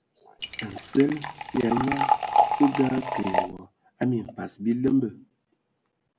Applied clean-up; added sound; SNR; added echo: none; Liquid; -1 dB; none.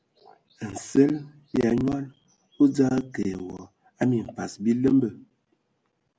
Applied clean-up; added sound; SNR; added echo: none; none; none; none.